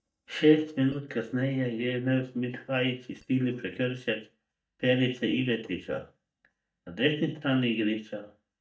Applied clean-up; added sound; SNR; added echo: neural mask model DeepFilterNet 3.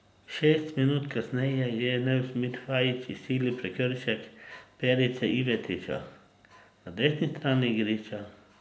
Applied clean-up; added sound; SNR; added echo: none; none; none; none.